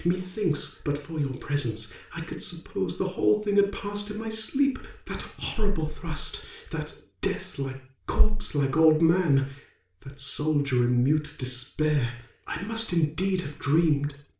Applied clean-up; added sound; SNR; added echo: none; none; none; reverberation time 0.4 s.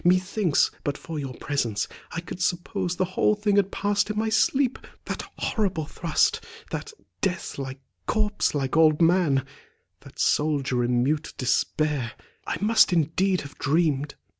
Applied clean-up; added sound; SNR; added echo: none; none; none; none.